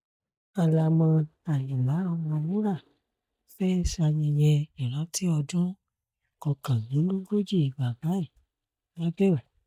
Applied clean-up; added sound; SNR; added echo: neural mask model DeepFilterNet 3.